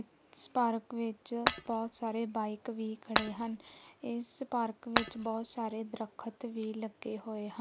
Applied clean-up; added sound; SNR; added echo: none; Shatter; -2 dB; none.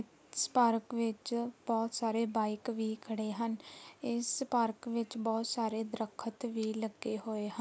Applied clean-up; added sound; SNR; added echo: none; none; none; none.